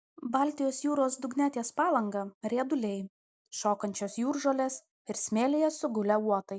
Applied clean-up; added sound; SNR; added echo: none; none; none; none.